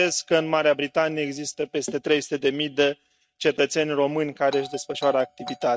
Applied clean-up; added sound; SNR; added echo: neural mask model RNNoise.